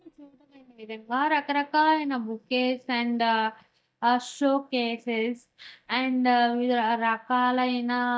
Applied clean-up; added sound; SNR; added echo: neural mask model DeepFilterNet 3.